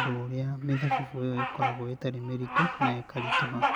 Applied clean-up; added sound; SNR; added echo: none; Bird vocalization, bird call, bird song; -1 dB; none.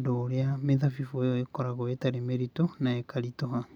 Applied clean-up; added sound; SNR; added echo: none; none; none; none.